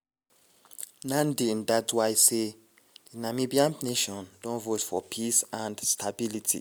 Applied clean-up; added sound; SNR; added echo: none; none; none; none.